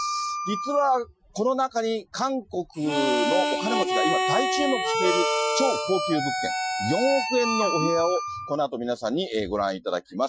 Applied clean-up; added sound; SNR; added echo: classical method Wiener filter.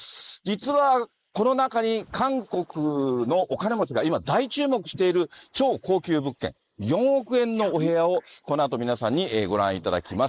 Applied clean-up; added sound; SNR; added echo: neural mask model Resemble Enhance denoiser.